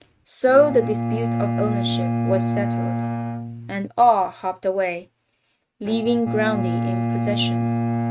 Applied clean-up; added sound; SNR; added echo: neural mask model RNNoise.